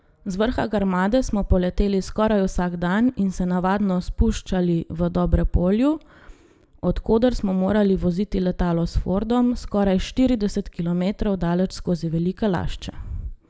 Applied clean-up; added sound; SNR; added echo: none; none; none; none.